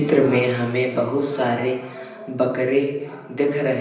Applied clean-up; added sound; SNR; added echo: none; none; none; reverberation time 0.9 s.